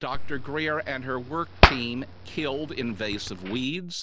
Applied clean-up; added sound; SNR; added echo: none; Hands; -3 dB; none.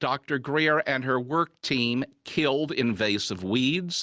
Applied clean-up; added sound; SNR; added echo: none; none; none; none.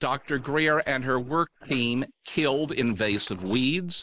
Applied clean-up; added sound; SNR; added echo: neural mask model Resemble Enhance denoiser.